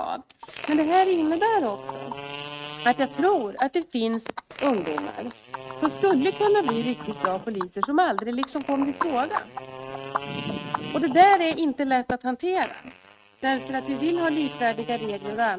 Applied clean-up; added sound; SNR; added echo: neural mask model RNNoise.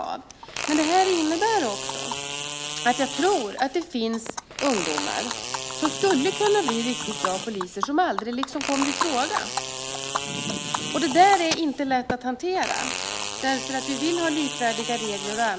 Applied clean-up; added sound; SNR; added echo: none; Fart + Animal; 5 dB; none.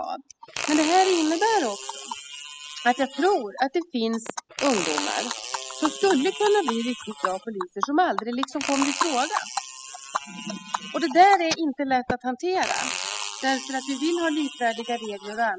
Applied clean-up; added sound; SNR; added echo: classical method spectral subtraction.